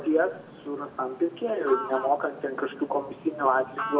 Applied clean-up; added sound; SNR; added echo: none; Fowl; 12 dB; reverberation time 1.5 s.